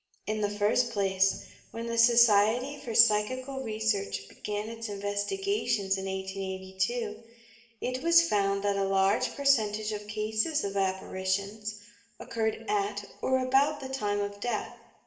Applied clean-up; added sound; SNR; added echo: none; none; none; reverberation time 0.8 s.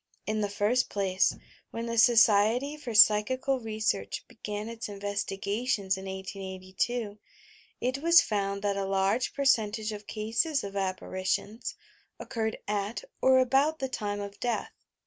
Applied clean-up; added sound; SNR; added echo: none; none; none; none.